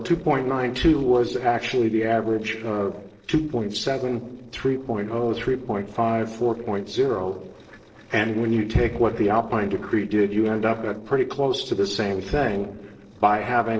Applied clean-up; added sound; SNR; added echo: neural separator model SepFormer DNS4.